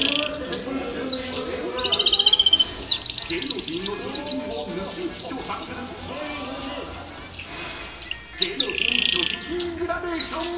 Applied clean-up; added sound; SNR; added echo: none; Chirp, tweet; -3 dB; reverberation time 2.4 s.